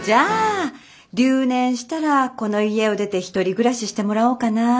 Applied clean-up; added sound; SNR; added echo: none; none; none; none.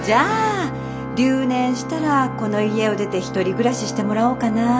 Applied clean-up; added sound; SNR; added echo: none; Organ; 8 dB; none.